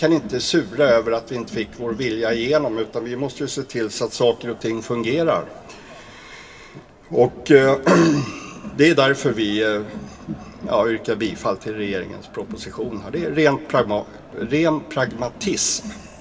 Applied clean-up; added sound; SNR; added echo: none; Crowd; 17 dB; reverberation time 2.8 s.